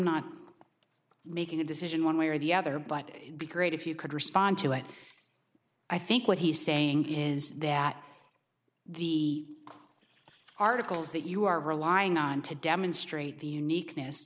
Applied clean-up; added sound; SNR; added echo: none; Camera + Chink, clink; 17 dB; none.